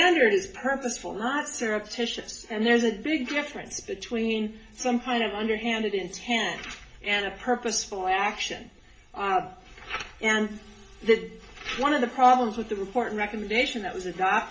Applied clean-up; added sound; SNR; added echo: none; none; none; reverberation time 0.4 s.